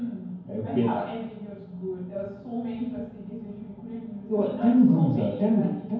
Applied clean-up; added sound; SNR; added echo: none; none; none; reverberation time 0.9 s.